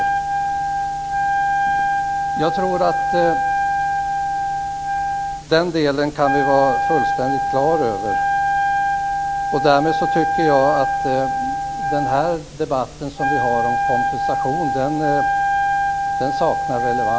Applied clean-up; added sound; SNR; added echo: none; Wind instrument, woodwind instrument; -2 dB; none.